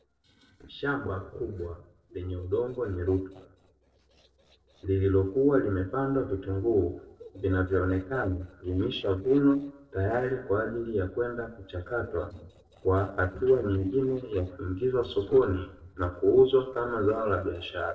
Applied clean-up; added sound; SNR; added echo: neural separator model SepFormer DNS4.